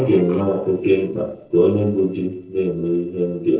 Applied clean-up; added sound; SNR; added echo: neural separator model SepFormer DNS4.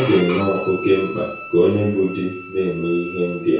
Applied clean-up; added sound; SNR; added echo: none; Bowed string instrument; 13 dB; reverberation time 0.6 s.